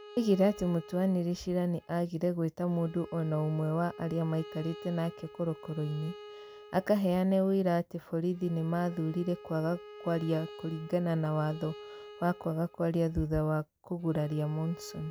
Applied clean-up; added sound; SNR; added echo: none; Bowed string instrument; 18 dB; none.